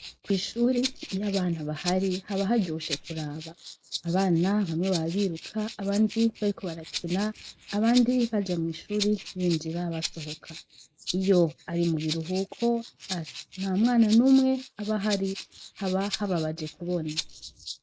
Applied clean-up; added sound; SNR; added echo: neural mask model Resemble Enhance denoiser.